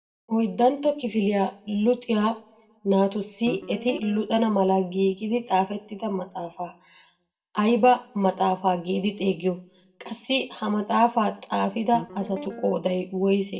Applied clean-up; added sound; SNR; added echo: none; Guitar; 14 dB; reverberation time 0.4 s.